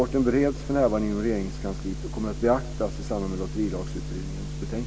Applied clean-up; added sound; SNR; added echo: none; none; none; none.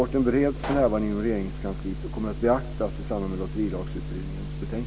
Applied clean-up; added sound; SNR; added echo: none; Explosion; 12 dB; none.